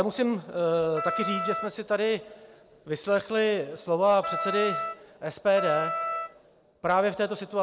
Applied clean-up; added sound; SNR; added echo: none; Wind instrument, woodwind instrument; 5 dB; none.